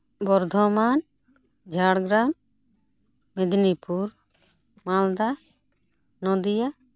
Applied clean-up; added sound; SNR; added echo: none; none; none; none.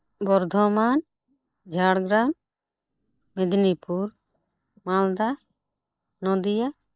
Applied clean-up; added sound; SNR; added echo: neural mask model Resemble Enhance denoiser.